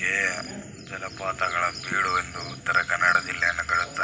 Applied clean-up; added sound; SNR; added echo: none; none; none; none.